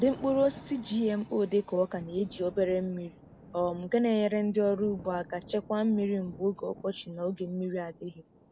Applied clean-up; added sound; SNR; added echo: none; Thunder; 20 dB; none.